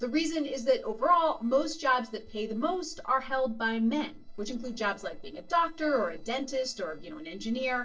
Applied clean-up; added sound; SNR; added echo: neural separator model SepFormer DNS4.